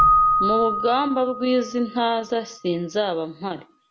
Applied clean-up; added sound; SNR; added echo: none; Keyboard (musical); 0 dB; none.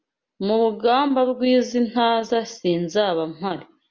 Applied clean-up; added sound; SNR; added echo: none; none; none; none.